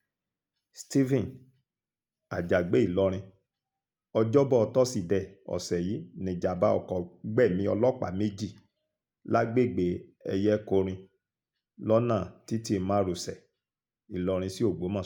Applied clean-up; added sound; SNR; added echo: none; none; none; none.